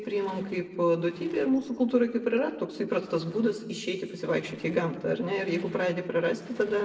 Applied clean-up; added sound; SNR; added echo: neural separator model SepFormer DNS4.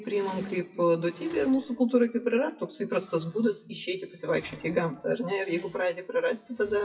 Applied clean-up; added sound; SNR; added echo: classical method WPE with log-MMSE.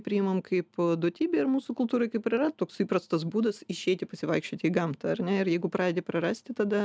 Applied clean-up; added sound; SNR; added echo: none; none; none; none.